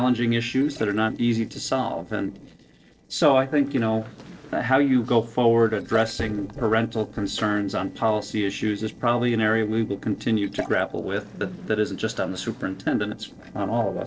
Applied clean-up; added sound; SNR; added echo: neural separator model SepFormer DNS4.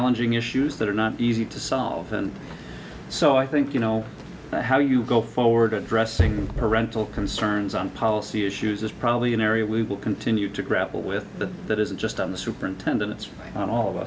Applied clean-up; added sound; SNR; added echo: none; none; none; none.